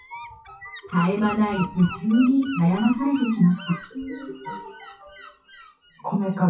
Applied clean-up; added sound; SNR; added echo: classical method WPE with log-MMSE.